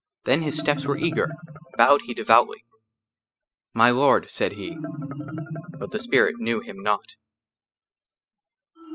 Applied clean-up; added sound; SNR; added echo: classical method spectral subtraction.